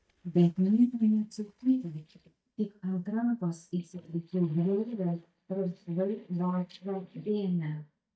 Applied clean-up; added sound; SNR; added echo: neural mask model DeepFilterNet 3.